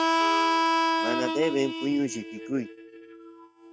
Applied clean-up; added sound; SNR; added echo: neural mask model RNNoise.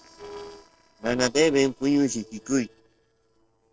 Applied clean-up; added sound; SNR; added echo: neural separator model SepFormer DNS4.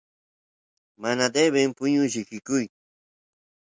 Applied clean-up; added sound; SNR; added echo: none; none; none; none.